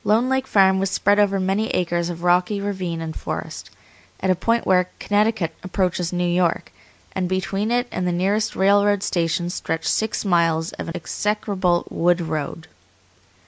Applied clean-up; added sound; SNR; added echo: none; none; none; none.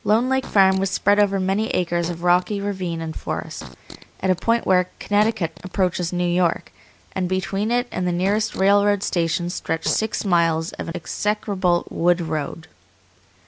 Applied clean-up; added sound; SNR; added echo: none; Fart; 19 dB; none.